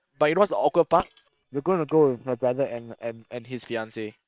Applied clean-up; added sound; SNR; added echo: neural separator model SepFormer WHAM!.